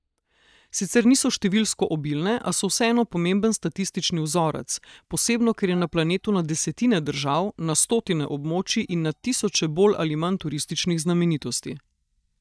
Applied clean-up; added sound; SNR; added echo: neural mask model DeepFilterNet 3.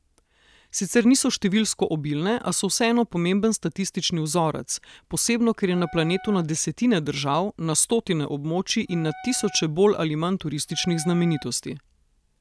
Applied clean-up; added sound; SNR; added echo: none; Wind instrument, woodwind instrument; 19 dB; none.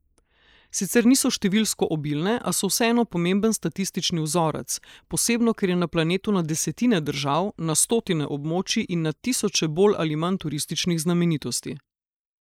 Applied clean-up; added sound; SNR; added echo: neural mask model Resemble Enhance denoiser.